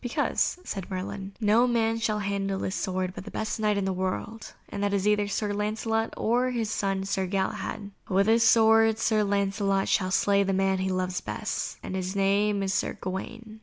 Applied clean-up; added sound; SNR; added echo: none; none; none; none.